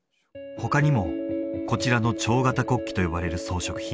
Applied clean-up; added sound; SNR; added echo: none; none; none; none.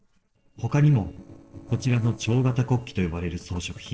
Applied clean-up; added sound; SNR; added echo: neural separator model SepFormer DNS4.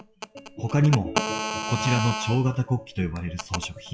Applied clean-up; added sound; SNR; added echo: classical method WPE with log-MMSE.